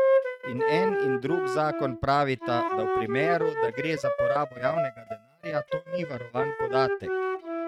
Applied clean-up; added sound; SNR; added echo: neural mask model RNNoise.